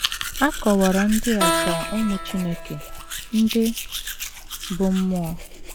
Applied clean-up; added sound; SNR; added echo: none; Domestic sounds, home sounds + Keyboard (musical); 5 dB; none.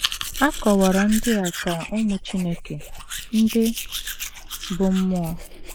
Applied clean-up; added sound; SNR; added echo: neural mask model Resemble Enhance denoiser.